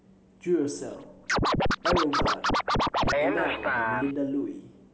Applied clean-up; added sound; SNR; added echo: none; Scratching (performance technique); -5 dB; none.